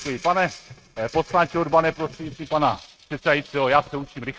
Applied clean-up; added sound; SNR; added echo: neural mask model RNNoise.